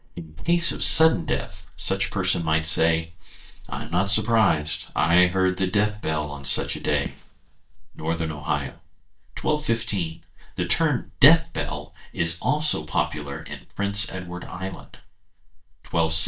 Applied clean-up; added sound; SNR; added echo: neural mask model DeepFilterNet 3.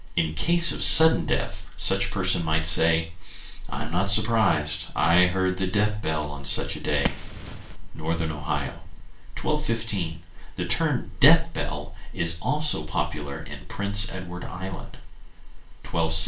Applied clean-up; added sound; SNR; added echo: none; Fire; 13 dB; reverberation time 0.3 s.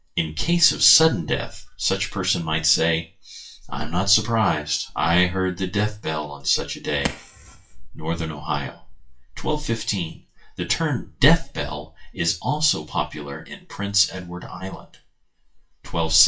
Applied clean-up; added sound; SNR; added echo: classical method WPE with log-MMSE.